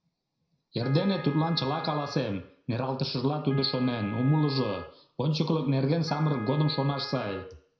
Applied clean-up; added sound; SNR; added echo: none; Wind instrument, woodwind instrument; 17 dB; reverberation time 0.5 s.